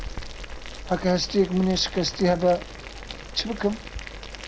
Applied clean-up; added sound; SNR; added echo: none; Boiling; 11 dB; none.